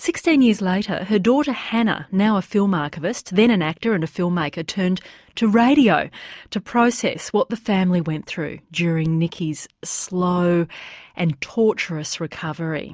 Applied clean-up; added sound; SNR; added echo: none; none; none; none.